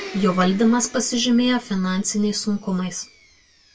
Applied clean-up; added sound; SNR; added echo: none; Domestic sounds, home sounds; 20 dB; reverberation time 0.1 s.